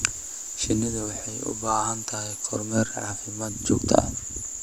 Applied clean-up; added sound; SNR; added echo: none; none; none; none.